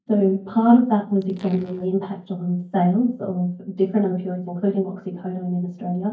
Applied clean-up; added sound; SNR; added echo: neural mask model DeepFilterNet 3.